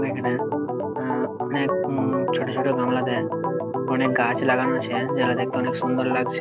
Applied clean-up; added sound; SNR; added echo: none; Organ; 0 dB; none.